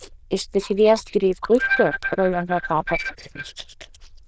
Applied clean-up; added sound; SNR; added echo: neural diffusion model UNIVERSE++.